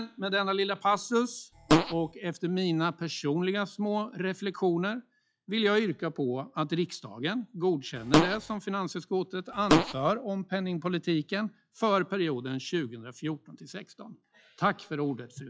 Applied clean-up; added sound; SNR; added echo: classical method log-MMSE.